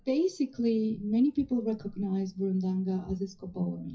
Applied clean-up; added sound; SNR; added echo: classical method WPE with log-MMSE.